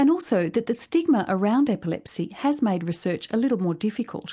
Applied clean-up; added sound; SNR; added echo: none; none; none; none.